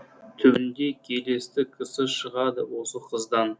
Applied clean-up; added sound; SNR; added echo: none; none; none; none.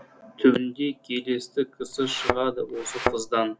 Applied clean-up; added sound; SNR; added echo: none; Thump, thud; 4 dB; none.